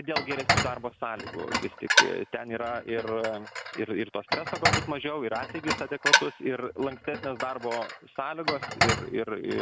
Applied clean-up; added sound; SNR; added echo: none; Dishes, pots, and pans; -2 dB; none.